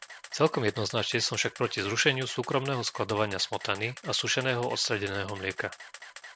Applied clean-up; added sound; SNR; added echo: none; Camera; 17 dB; none.